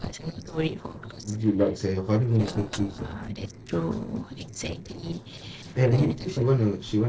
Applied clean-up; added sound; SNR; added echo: neural separator model SepFormer DNS4.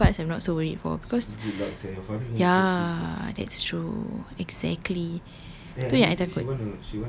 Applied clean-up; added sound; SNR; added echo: none; none; none; none.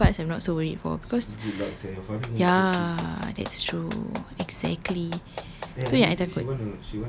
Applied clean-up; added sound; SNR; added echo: none; Clapping; 16 dB; none.